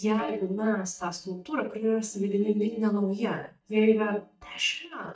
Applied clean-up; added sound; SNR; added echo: neural mask model DeepFilterNet 3.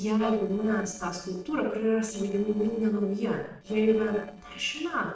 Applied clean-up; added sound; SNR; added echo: neural separator model SepFormer DNS4.